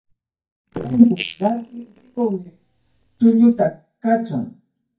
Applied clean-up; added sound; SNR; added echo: neural mask model DeepFilterNet 3.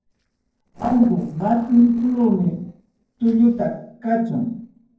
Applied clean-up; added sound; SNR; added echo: neural separator model SepFormer DNS4.